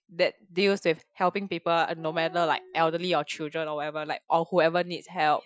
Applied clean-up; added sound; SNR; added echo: classical method Wiener filter.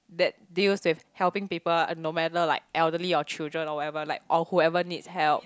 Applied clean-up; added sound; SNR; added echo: none; none; none; none.